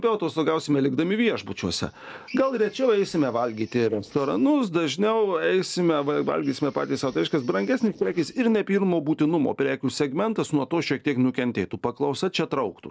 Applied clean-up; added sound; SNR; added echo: neural separator model SepFormer DNS4.